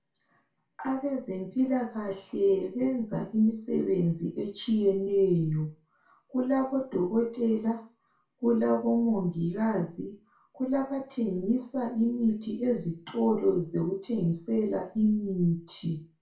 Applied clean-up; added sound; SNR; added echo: none; none; none; reverberation time 0.3 s.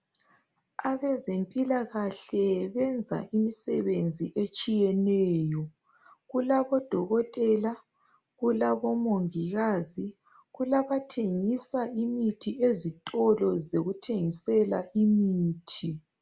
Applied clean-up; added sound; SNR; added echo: none; none; none; none.